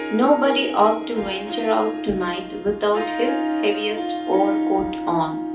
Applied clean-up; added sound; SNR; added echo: none; Harp; 4 dB; reverberation time 0.4 s.